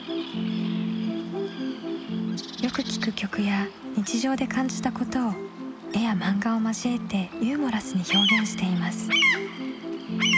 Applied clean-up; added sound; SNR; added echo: none; Bird vocalization, bird call, bird song; 5 dB; none.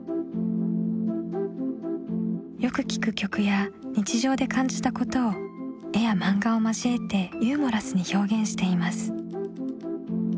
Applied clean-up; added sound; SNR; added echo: none; none; none; none.